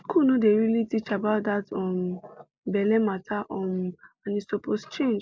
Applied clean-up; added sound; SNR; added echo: none; none; none; none.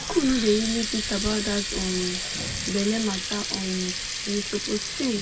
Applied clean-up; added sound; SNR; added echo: none; Water tap, faucet; 3 dB; reverberation time 0.2 s.